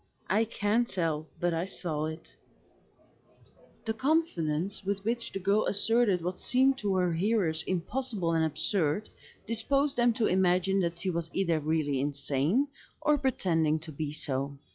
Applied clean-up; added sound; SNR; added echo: classical method log-MMSE.